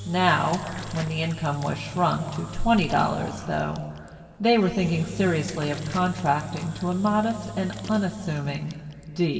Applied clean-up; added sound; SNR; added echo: none; Engine / Drill; 14 dB; reverberation time 2.2 s.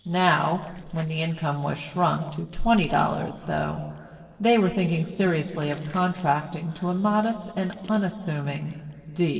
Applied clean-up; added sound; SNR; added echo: neural separator model SepFormer DNS4.